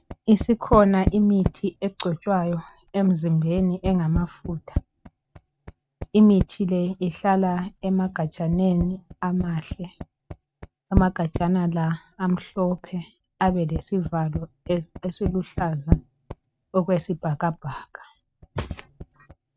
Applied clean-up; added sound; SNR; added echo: neural mask model RNNoise.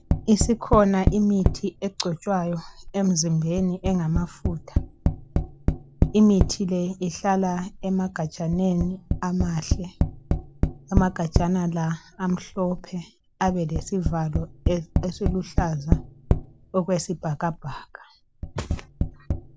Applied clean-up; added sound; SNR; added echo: none; Tap; 2 dB; none.